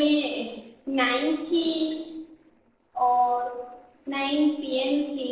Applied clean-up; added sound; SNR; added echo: neural separator model SepFormer DNS4.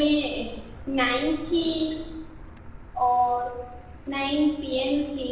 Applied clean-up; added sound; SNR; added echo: none; Car; 15 dB; reverberation time 0.9 s.